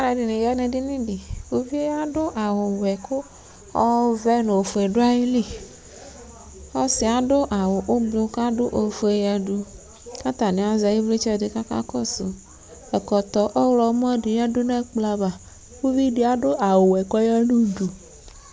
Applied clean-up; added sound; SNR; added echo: none; none; none; none.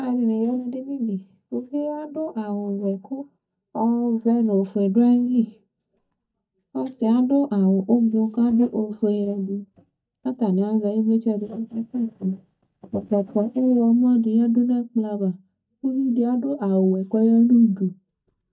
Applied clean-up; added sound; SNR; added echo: neural mask model DeepFilterNet 3.